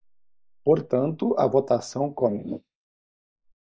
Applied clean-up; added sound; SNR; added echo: neural mask model Resemble Enhance denoiser.